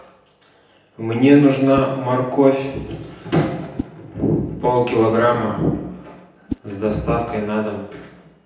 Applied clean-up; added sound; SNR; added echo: none; Whoosh, swoosh, swish; 18 dB; reverberation time 0.9 s.